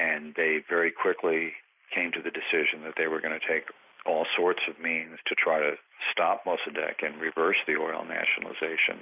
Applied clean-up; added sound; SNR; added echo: neural mask model Resemble Enhance denoiser.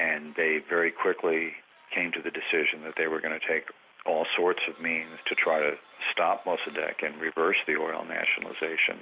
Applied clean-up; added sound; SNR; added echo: none; none; none; none.